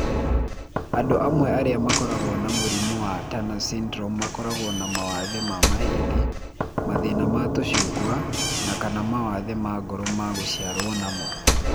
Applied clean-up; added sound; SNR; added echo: none; Knock / Slam; -2 dB; none.